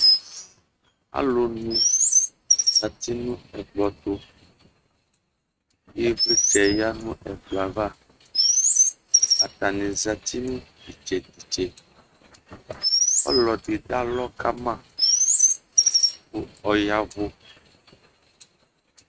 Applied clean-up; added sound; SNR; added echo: neural mask model RNNoise.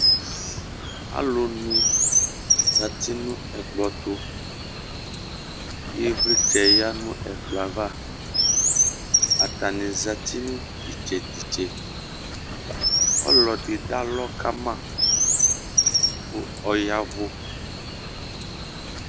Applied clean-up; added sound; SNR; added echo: none; Chirp, tweet; -5 dB; none.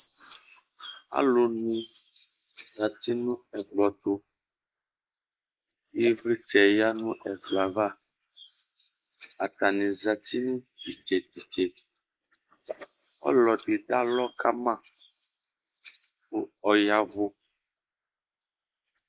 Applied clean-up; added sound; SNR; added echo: neural mask model Resemble Enhance denoiser.